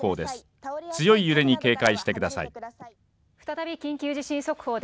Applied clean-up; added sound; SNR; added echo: none; none; none; none.